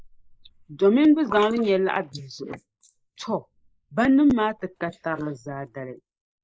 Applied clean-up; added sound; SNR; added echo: neural mask model Resemble Enhance denoiser.